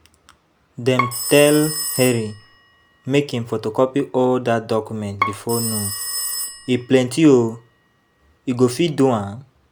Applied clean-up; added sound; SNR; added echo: none; Bowed string instrument + Telephone; 9 dB; none.